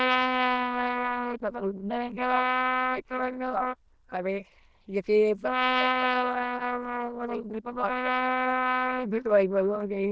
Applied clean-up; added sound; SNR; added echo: neural diffusion model UNIVERSE++.